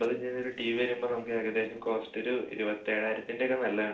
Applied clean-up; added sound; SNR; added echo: neural separator model SepFormer DNS4.